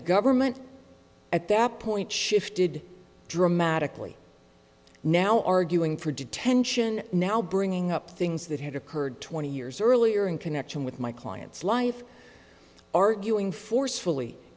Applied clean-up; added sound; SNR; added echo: none; none; none; none.